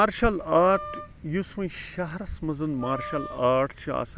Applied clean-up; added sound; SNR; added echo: none; Wind instrument, woodwind instrument; 14 dB; none.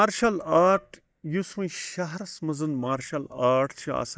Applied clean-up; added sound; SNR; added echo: neural mask model DeepFilterNet 3.